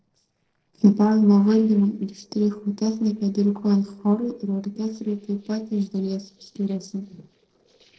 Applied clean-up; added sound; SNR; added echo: neural separator model SepFormer DNS4.